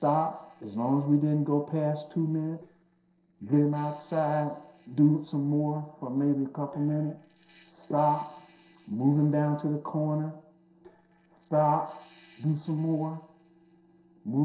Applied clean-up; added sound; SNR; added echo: neural separator model SepFormer DNS4.